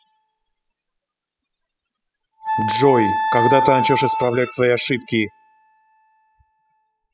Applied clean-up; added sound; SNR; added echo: classical method spectral subtraction.